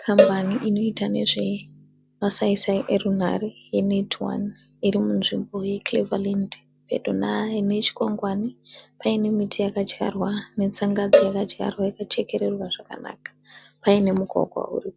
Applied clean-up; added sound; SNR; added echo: none; Cowbell; 1 dB; none.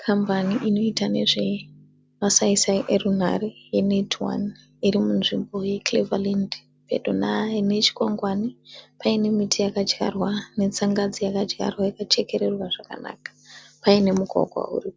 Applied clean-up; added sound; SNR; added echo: none; none; none; none.